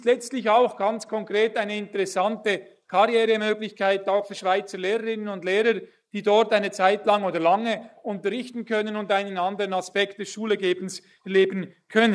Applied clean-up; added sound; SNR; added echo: neural mask model Resemble Enhance denoiser.